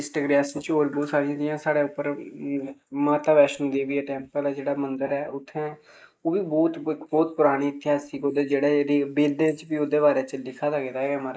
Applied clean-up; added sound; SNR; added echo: neural mask model Resemble Enhance denoiser.